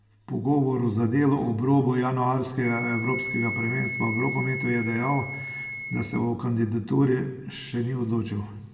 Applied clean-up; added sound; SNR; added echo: none; Wind instrument, woodwind instrument; 11 dB; reverberation time 1.3 s.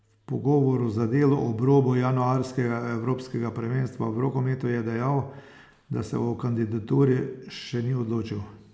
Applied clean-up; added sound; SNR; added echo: none; none; none; none.